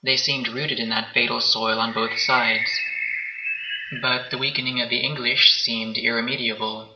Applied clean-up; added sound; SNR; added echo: none; Bird; 5 dB; reverberation time 1.5 s.